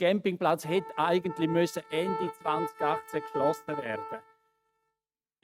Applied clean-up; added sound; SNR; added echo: neural mask model RNNoise.